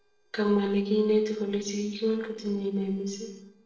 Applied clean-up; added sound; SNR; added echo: neural separator model SepFormer DNS4.